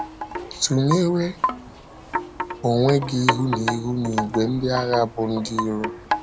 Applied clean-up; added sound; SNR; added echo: none; Wind chime; 5 dB; none.